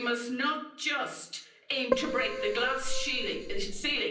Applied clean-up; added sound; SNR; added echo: none; Keyboard (musical); 0 dB; reverberation time 0.6 s.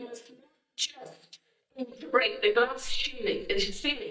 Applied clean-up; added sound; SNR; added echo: neural mask model DeepFilterNet 3.